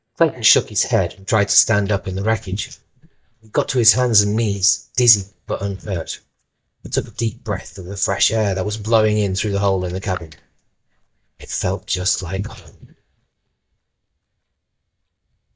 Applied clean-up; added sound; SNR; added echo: neural mask model DeepFilterNet 3.